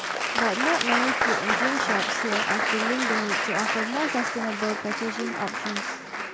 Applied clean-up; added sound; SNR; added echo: none; Applause; -4 dB; none.